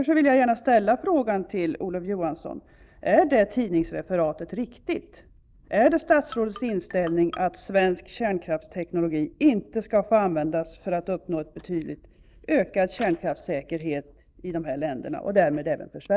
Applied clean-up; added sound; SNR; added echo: neural mask model DeepFilterNet 3.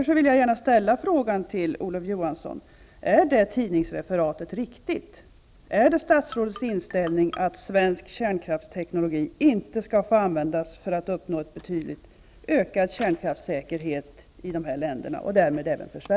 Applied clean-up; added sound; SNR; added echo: none; Marimba, xylophone; 18 dB; none.